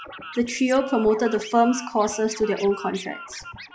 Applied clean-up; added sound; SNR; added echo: classical method log-MMSE.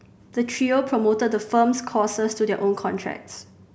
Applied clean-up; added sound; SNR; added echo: none; none; none; none.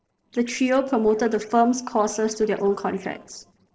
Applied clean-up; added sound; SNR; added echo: neural separator model SepFormer DNS4.